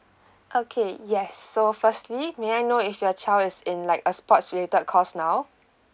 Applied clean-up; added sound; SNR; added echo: none; none; none; none.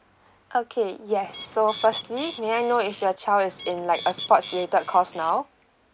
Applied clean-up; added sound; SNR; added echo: none; Bird; 14 dB; none.